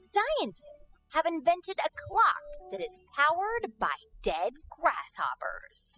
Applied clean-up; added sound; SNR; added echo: classical method spectral subtraction.